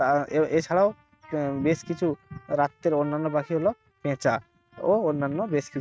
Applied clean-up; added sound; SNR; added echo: neural mask model RNNoise.